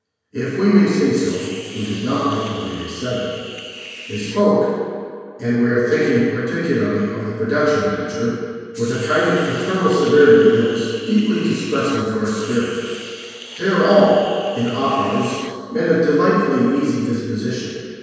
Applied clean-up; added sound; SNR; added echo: none; Hiss; 17 dB; reverberation time 1.9 s.